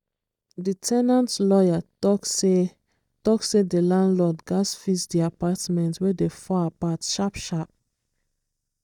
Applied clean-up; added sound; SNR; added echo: neural mask model DeepFilterNet 3.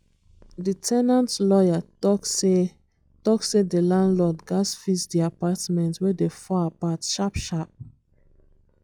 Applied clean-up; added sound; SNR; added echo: classical method log-MMSE.